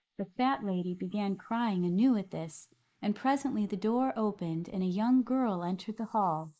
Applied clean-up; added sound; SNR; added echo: neural mask model Resemble Enhance denoiser.